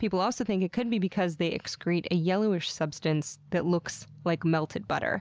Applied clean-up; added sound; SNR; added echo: none; none; none; none.